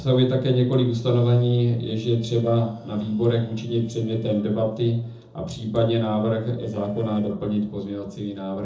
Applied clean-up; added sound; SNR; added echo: neural separator model SepFormer DNS4.